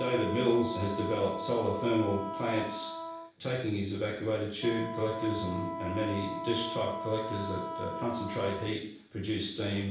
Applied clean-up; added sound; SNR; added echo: none; Wind instrument, woodwind instrument; 7 dB; reverberation time 0.7 s.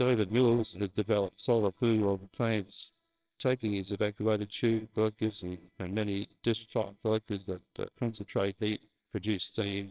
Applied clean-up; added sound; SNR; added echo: neural separator model SepFormer WHAMR!.